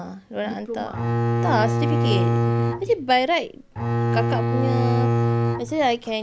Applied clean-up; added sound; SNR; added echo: none; Bowed string instrument; -4 dB; none.